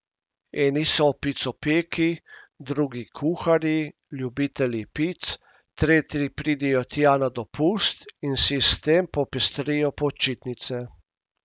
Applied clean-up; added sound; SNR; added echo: none; none; none; none.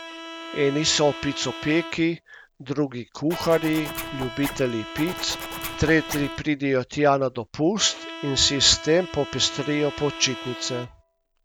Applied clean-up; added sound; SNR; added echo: none; Zipper (clothing) + Bowed string instrument; 12 dB; none.